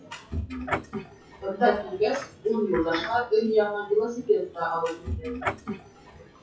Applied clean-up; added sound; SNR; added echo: classical method WPE with log-MMSE.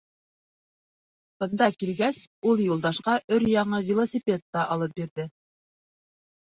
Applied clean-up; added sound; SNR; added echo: none; none; none; none.